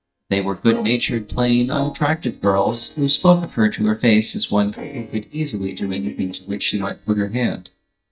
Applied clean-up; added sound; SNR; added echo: neural mask model DeepFilterNet 3.